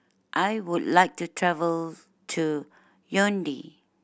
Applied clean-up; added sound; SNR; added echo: none; none; none; none.